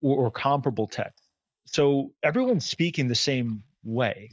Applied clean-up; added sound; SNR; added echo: neural mask model DeepFilterNet 3.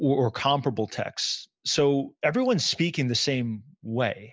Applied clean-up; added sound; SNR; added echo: none; none; none; none.